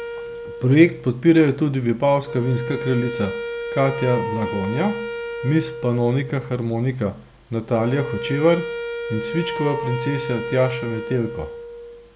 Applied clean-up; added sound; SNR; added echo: none; Wind instrument, woodwind instrument; 8 dB; none.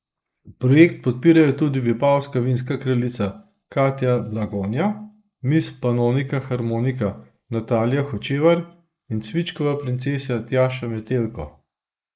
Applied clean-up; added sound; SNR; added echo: neural mask model Resemble Enhance denoiser.